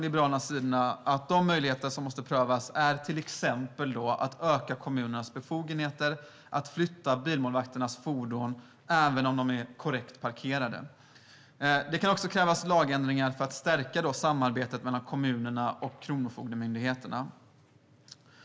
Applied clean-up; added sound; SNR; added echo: none; none; none; none.